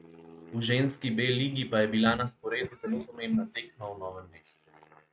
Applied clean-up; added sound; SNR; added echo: neural mask model RNNoise.